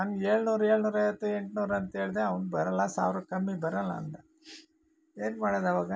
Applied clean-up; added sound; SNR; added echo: none; none; none; none.